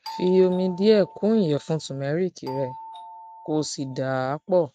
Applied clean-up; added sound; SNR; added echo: neural mask model RNNoise.